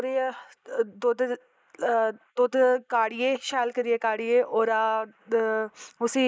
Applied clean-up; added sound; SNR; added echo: neural mask model Resemble Enhance denoiser.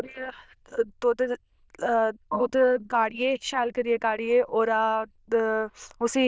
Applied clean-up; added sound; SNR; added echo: neural diffusion model UNIVERSE++.